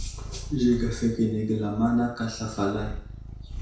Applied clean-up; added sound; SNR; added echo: none; Purr; 10 dB; reverberation time 0.6 s.